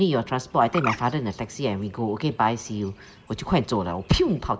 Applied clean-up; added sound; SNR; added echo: none; Bird; 14 dB; reverberation time 0.3 s.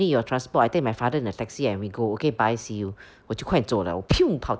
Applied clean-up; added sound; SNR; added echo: none; none; none; none.